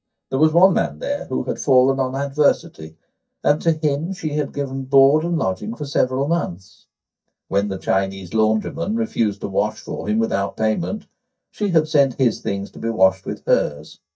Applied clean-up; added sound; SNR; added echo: neural mask model DeepFilterNet 3.